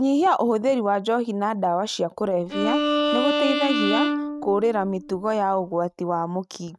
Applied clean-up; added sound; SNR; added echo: neural mask model RNNoise.